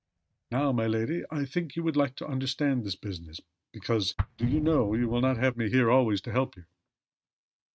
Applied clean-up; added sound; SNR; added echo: neural mask model RNNoise.